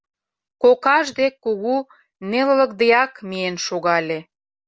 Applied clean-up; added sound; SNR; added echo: none; none; none; none.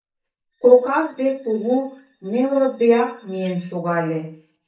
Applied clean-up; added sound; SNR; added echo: neural mask model DeepFilterNet 3.